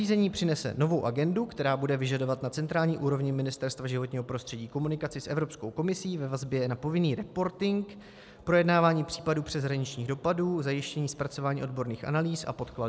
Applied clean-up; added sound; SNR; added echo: none; none; none; none.